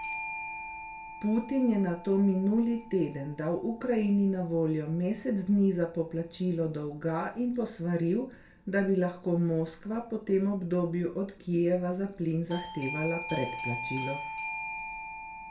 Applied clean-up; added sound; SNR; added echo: none; Doorbell; 13 dB; reverberation time 0.3 s.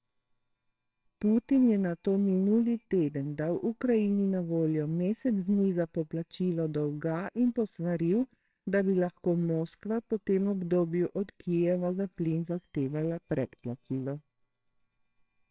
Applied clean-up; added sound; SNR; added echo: neural separator model SepFormer WHAMR!.